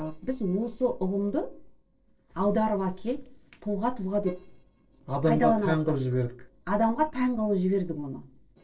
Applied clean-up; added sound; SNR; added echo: neural separator model SepFormer DNS4.